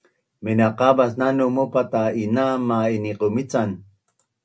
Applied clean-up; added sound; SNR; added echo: none; none; none; none.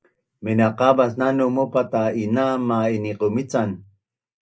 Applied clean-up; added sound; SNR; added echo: neural mask model Resemble Enhance denoiser.